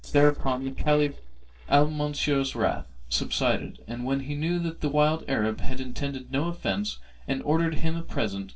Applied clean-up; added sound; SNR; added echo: neural separator model SepFormer DNS4.